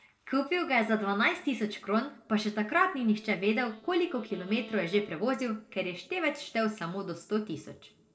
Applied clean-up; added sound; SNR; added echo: neural separator model SepFormer DNS4.